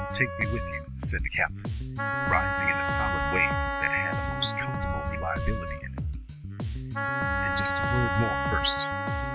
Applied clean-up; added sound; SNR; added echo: none; Bass guitar + Wind instrument, woodwind instrument; -3 dB; none.